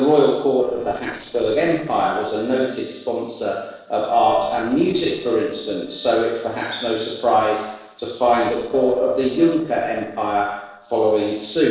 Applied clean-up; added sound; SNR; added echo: neural separator model SepFormer DNS4.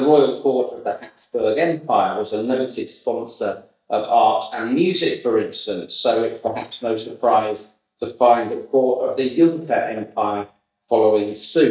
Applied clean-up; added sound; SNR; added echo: neural mask model DeepFilterNet 3.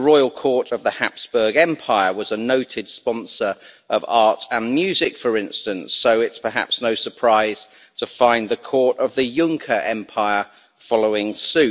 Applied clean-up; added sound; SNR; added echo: none; none; none; none.